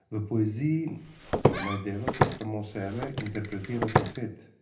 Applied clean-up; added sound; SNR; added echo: none; Walk, footsteps; -2 dB; reverberation time 0.3 s.